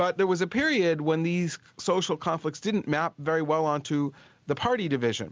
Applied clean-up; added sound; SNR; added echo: none; none; none; none.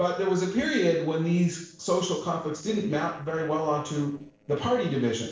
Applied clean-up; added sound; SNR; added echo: neural separator model SepFormer DNS4.